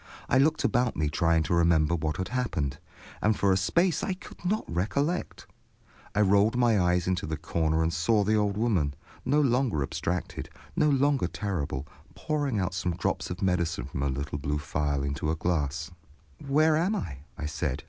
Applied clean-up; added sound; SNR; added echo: none; none; none; none.